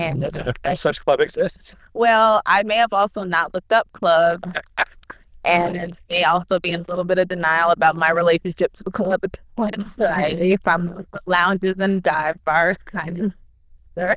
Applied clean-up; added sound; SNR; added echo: neural diffusion model UNIVERSE++.